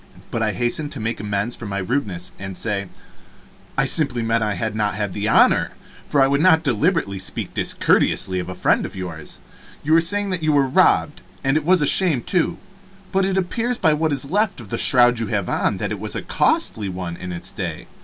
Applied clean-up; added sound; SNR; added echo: none; none; none; none.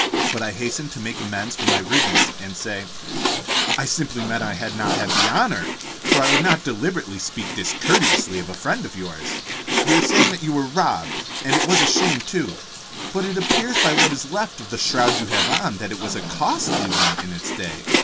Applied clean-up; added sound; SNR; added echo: none; Frying (food); -2 dB; none.